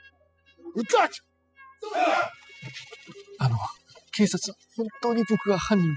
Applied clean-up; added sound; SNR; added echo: classical method spectral subtraction.